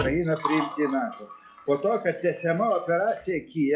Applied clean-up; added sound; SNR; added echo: classical method log-MMSE.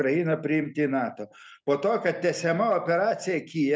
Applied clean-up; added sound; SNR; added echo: none; none; none; none.